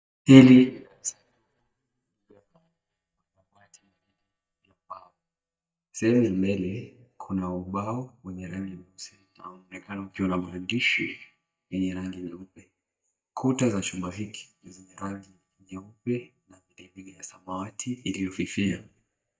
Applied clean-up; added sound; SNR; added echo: neural mask model DeepFilterNet 3.